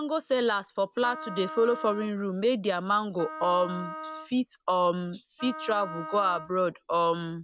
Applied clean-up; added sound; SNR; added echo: none; Wind instrument, woodwind instrument; 13 dB; none.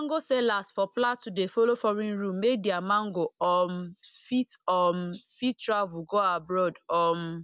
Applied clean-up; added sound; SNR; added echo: none; none; none; none.